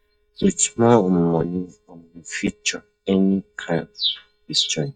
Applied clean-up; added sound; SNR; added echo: neural mask model DeepFilterNet 3.